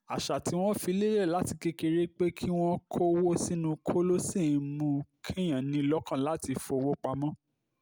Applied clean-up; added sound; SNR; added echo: none; none; none; none.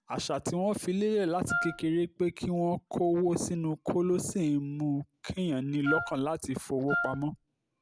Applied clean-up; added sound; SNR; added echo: none; Wind instrument, woodwind instrument; 4 dB; none.